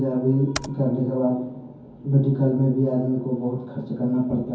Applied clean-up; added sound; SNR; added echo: none; Computer keyboard; 16 dB; reverberation time 0.6 s.